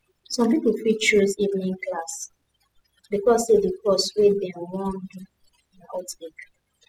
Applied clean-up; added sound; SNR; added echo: classical method spectral subtraction.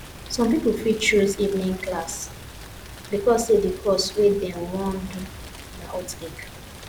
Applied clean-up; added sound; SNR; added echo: none; Rain; 16 dB; none.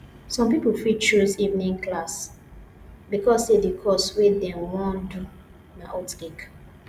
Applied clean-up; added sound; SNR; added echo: none; none; none; none.